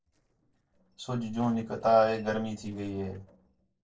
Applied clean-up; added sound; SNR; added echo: neural separator model SepFormer DNS4.